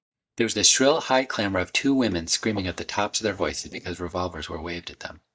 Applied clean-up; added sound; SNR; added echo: neural mask model DeepFilterNet 3.